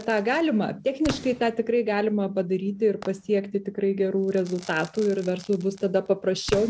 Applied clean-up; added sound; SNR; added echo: none; Crackle / Fireworks; 18 dB; none.